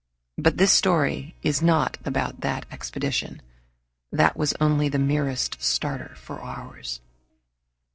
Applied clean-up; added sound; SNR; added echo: neural separator model SepFormer DNS4.